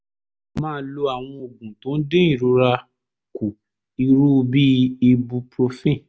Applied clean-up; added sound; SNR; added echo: none; none; none; none.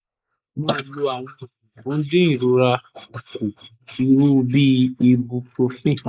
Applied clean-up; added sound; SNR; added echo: neural mask model Resemble Enhance denoiser.